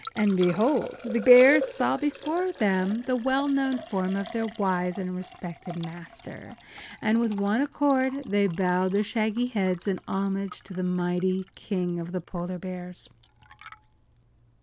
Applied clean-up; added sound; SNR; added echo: none; Liquid; 16 dB; none.